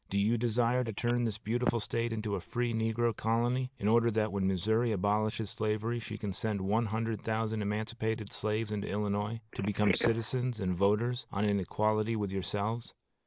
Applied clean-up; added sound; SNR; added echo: neural mask model Resemble Enhance denoiser.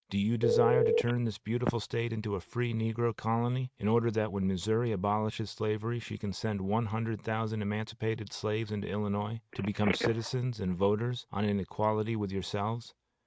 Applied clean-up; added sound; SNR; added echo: neural mask model RNNoise.